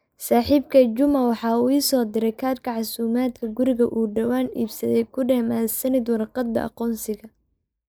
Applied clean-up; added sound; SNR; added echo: neural mask model Resemble Enhance denoiser.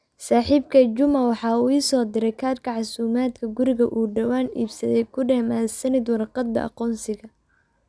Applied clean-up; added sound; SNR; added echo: none; none; none; none.